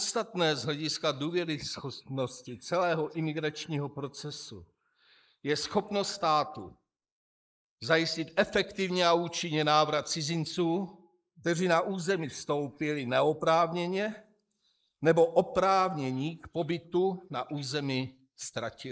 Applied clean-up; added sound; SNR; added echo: neural mask model Resemble Enhance denoiser.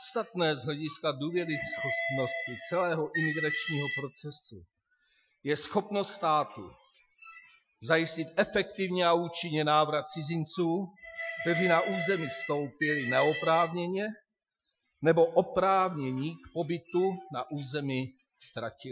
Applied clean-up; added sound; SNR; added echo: classical method Wiener filter.